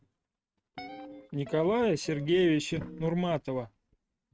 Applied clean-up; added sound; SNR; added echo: neural mask model RNNoise.